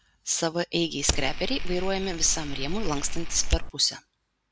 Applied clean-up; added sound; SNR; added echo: none; Fire; -1 dB; none.